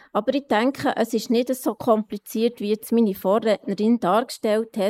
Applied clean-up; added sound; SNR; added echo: neural mask model Resemble Enhance denoiser.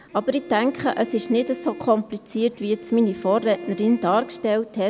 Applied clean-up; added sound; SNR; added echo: none; Bowed string instrument; 16 dB; none.